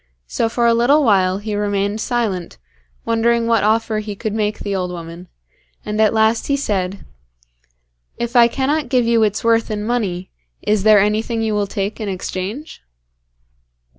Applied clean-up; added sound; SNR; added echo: none; none; none; none.